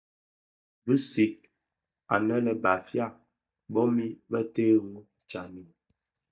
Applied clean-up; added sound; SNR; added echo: neural mask model DeepFilterNet 3.